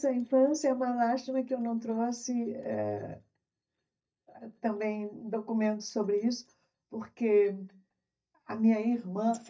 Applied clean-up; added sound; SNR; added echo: neural mask model DeepFilterNet 3.